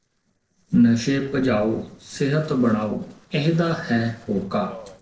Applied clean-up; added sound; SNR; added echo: neural separator model SepFormer DNS4.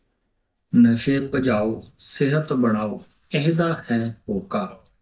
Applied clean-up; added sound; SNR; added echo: neural mask model DeepFilterNet 3.